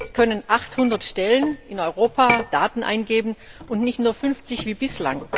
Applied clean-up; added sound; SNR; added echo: none; Chink, clink; 11 dB; none.